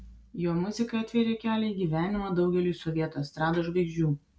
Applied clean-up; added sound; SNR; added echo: none; none; none; none.